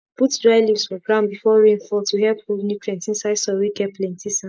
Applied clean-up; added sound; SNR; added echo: neural mask model Resemble Enhance denoiser.